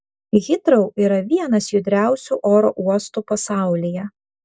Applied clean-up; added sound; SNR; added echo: none; none; none; none.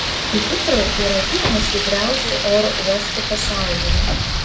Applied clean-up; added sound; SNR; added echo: none; Rain; -2 dB; reverberation time 0.5 s.